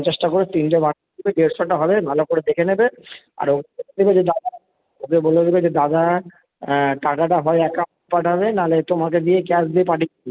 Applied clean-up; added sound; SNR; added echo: none; none; none; none.